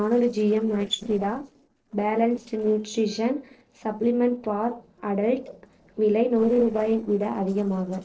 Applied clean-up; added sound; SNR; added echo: neural separator model SepFormer DNS4.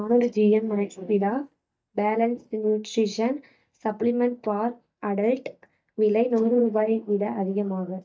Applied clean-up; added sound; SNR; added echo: neural mask model DeepFilterNet 3.